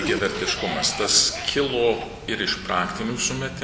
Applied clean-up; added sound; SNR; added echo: none; Cough; 10 dB; none.